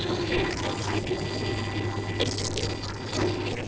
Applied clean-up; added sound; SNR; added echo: neural separator model SepFormer DNS4.